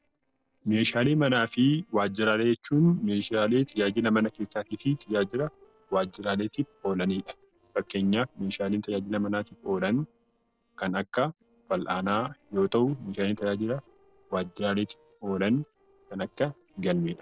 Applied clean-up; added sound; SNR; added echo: neural separator model SepFormer DNS4.